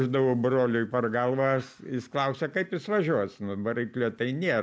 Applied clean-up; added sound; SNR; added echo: none; none; none; none.